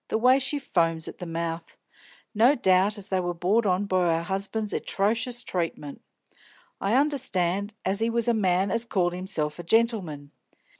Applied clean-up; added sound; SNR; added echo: none; none; none; none.